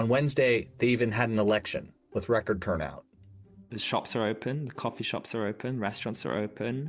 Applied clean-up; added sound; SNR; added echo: none; none; none; none.